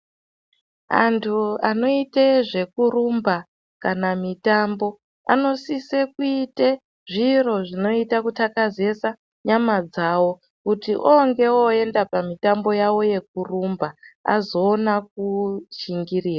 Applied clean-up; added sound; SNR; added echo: none; none; none; none.